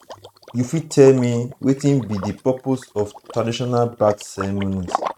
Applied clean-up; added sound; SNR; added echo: neural mask model RNNoise.